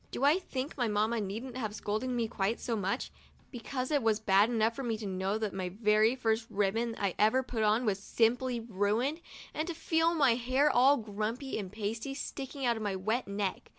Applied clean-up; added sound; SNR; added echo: none; none; none; none.